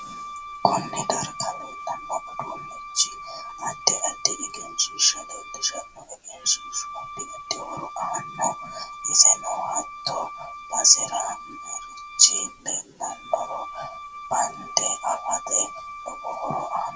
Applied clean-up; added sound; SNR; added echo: none; Wind instrument, woodwind instrument; 12 dB; none.